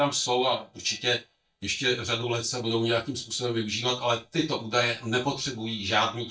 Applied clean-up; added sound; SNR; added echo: neural mask model DeepFilterNet 3.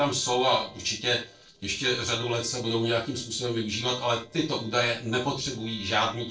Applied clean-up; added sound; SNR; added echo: neural separator model SepFormer DNS4.